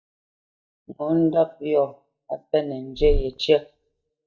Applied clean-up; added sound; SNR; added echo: neural mask model DeepFilterNet 3.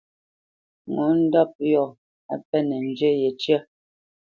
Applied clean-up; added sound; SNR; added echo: none; none; none; none.